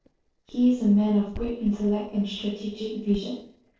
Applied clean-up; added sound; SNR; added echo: neural separator model SepFormer DNS4.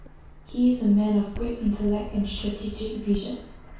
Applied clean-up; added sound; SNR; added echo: none; Fixed-wing aircraft, airplane; 12 dB; reverberation time 0.6 s.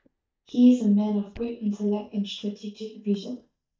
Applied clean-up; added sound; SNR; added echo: neural mask model DeepFilterNet 3.